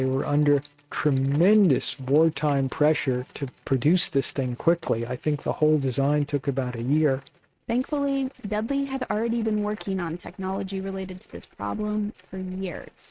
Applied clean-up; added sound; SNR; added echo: neural mask model RNNoise.